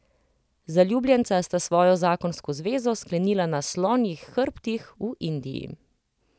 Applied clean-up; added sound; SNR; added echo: none; none; none; none.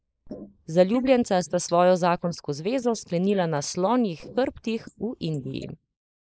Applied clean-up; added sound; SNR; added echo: neural mask model Resemble Enhance denoiser.